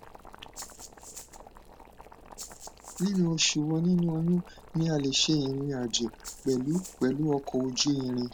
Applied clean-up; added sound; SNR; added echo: none; Rattle (instrument) + Boiling; 17 dB; none.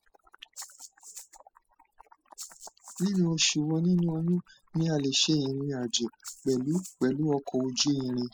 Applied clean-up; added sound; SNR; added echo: classical method spectral subtraction.